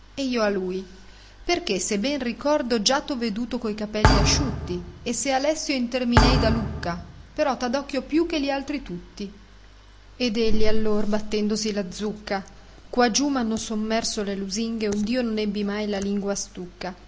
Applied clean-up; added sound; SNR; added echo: none; Thump, thud; 0 dB; none.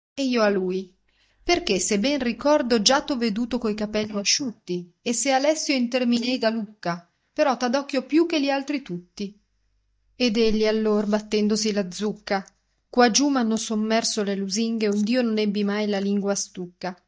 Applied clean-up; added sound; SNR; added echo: neural mask model DeepFilterNet 3.